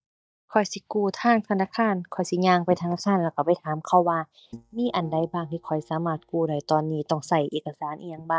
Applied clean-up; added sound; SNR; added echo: neural mask model DeepFilterNet 3.